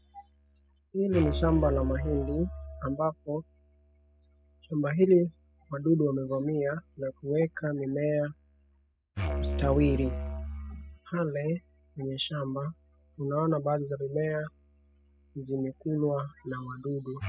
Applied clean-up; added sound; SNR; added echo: classical method spectral subtraction.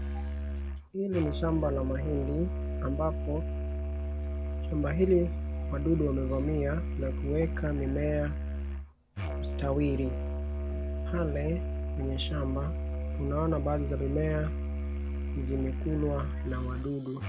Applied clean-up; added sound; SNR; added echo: none; Musical instrument; 0 dB; none.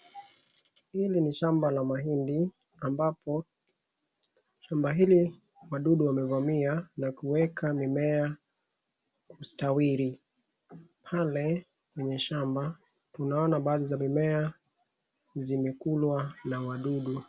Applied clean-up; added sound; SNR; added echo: none; none; none; none.